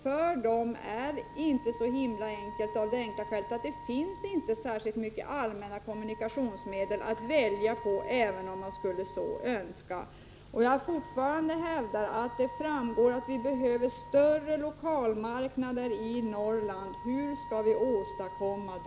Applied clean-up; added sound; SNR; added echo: none; Wind instrument, woodwind instrument; 14 dB; none.